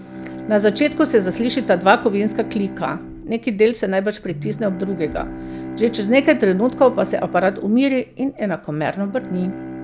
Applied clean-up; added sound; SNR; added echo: none; Bowed string instrument; 13 dB; none.